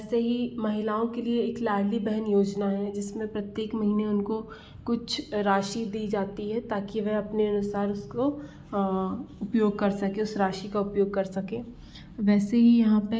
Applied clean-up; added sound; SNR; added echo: none; none; none; none.